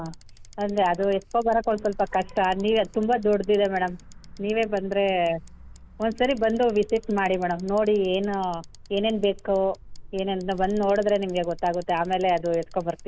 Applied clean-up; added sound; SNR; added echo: none; Bicycle; 17 dB; none.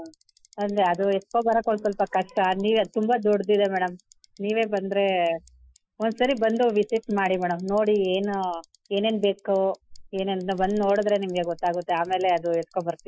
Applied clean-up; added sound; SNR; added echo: classical method Wiener filter.